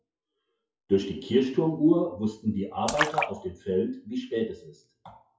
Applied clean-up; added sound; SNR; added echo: classical method WPE with log-MMSE.